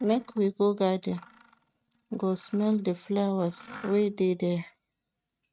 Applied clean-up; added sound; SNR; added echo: neural mask model RNNoise.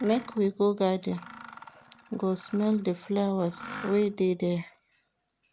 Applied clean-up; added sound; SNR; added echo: none; Mechanisms; 18 dB; none.